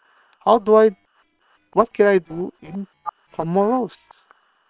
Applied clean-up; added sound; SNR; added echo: neural separator model SepFormer WHAM!.